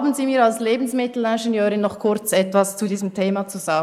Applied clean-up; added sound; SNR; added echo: neural mask model Resemble Enhance denoiser.